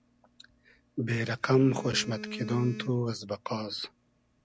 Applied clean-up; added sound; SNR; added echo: none; Telephone; 15 dB; none.